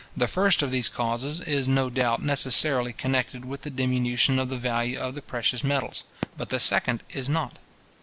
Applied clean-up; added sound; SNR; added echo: neural mask model Resemble Enhance denoiser.